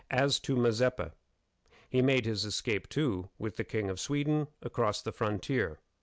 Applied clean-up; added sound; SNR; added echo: none; none; none; none.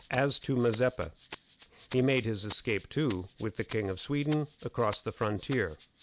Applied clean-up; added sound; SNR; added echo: none; Rattle (instrument); 13 dB; none.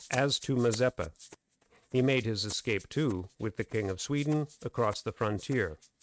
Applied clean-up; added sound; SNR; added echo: neural mask model RNNoise.